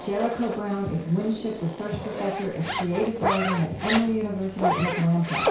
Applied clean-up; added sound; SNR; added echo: none; Zipper (clothing); 4 dB; reverberation time 0.6 s.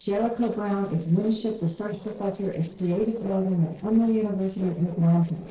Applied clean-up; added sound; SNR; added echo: neural separator model SepFormer DNS4.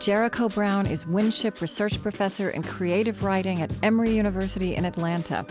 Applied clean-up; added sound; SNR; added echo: none; none; none; none.